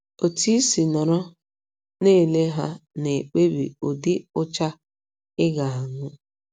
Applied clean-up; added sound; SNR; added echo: none; none; none; none.